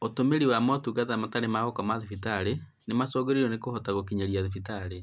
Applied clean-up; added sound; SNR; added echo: none; none; none; none.